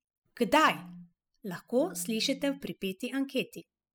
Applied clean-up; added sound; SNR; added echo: classical method spectral subtraction.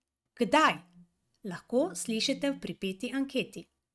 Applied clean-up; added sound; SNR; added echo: neural mask model RNNoise.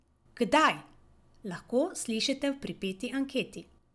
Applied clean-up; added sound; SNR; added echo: none; none; none; none.